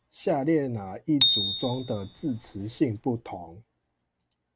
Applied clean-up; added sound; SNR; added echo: none; Bicycle bell; -1 dB; none.